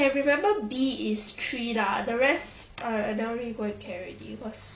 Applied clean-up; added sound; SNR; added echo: none; none; none; none.